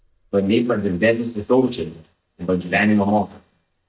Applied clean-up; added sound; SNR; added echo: neural mask model DeepFilterNet 3.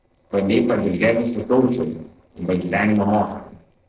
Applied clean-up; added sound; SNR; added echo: neural separator model SepFormer DNS4.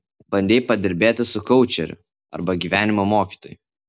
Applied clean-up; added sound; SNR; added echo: none; none; none; none.